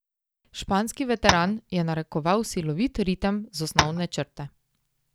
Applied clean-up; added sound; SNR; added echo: none; Tap; -1 dB; none.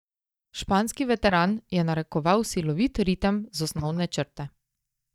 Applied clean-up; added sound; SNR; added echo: neural mask model DeepFilterNet 3.